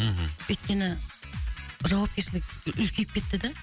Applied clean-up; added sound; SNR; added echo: none; none; none; none.